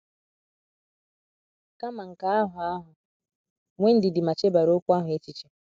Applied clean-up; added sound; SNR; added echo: none; none; none; none.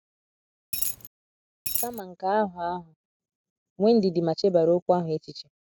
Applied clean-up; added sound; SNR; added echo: none; Coin (dropping); 2 dB; none.